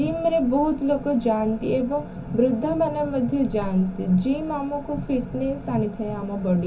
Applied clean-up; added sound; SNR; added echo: none; Purr; 18 dB; reverberation time 0.3 s.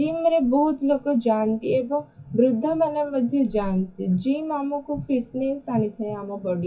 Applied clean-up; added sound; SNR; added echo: classical method WPE with log-MMSE.